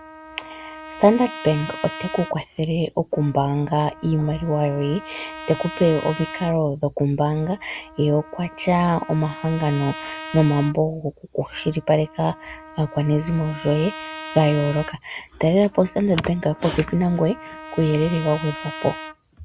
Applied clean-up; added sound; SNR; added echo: none; Trumpet; 15 dB; none.